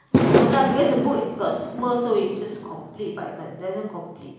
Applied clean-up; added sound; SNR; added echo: none; Fireworks; -2 dB; reverberation time 1.0 s.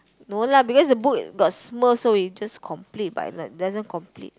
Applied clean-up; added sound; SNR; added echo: none; none; none; none.